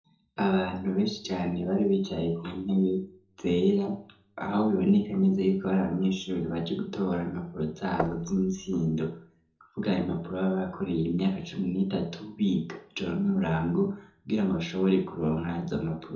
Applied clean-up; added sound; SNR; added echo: neural separator model SepFormer DNS4.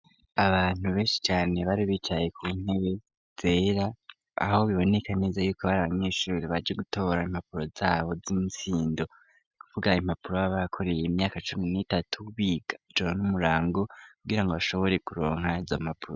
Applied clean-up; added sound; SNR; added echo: none; none; none; none.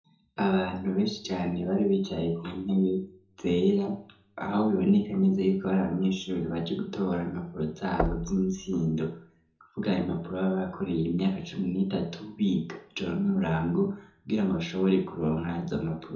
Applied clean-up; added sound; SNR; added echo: none; Knock; 9 dB; reverberation time 0.5 s.